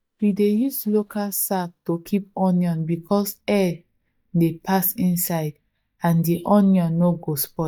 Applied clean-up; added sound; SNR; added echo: neural mask model DeepFilterNet 3.